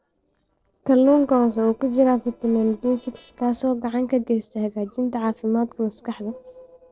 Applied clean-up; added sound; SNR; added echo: neural separator model SepFormer DNS4.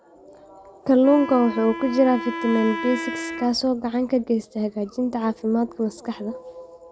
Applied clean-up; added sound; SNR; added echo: none; Wind instrument, woodwind instrument; 10 dB; none.